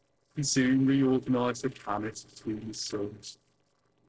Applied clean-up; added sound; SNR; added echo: neural separator model SepFormer DNS4.